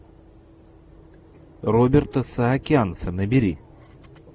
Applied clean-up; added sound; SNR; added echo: none; none; none; none.